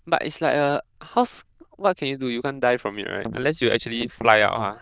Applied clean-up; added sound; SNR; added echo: neural diffusion model UNIVERSE++.